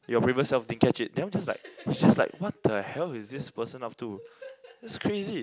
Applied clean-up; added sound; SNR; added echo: none; none; none; none.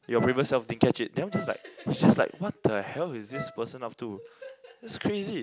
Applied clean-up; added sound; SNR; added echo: none; Wind instrument, woodwind instrument; 16 dB; none.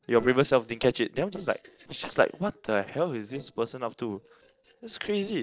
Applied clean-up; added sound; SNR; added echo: neural separator model SepFormer DNS4.